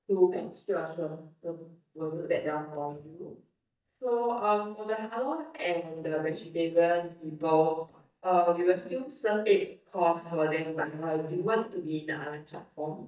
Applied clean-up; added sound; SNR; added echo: neural mask model DeepFilterNet 3.